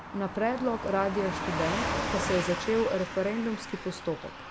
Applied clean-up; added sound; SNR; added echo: none; Car passing by / Truck; 4 dB; none.